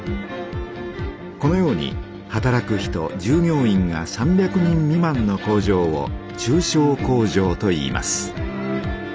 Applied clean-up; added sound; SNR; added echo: none; none; none; none.